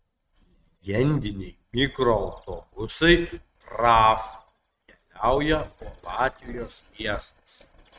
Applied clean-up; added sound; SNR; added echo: neural mask model RNNoise.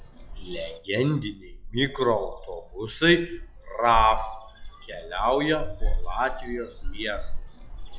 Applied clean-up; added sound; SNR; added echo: classical method log-MMSE.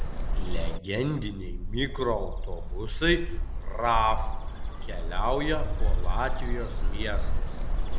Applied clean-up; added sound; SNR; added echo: none; Bird; -5 dB; none.